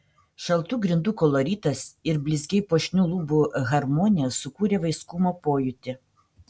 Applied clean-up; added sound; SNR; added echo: none; none; none; none.